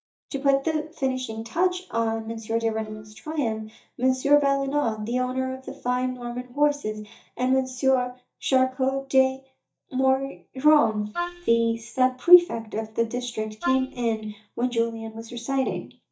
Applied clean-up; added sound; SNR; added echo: neural mask model DeepFilterNet 3.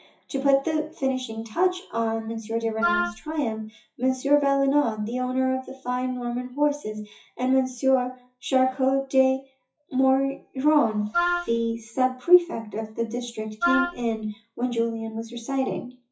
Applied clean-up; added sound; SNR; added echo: classical method WPE with log-MMSE.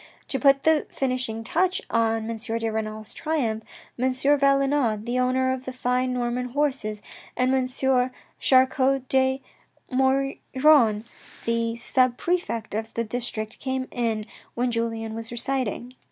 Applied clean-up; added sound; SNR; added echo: none; none; none; none.